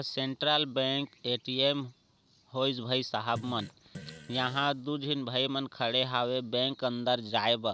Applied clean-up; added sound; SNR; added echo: none; Fart; 15 dB; none.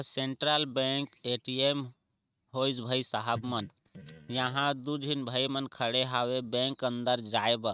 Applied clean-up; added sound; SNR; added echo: neural mask model RNNoise.